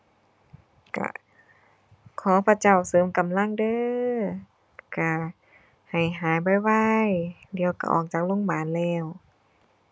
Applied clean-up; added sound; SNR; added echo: none; none; none; none.